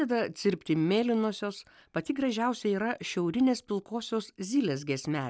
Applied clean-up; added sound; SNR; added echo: none; none; none; none.